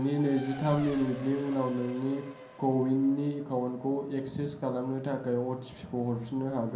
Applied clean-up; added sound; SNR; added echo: none; Race car, auto racing; 18 dB; reverberation time 0.6 s.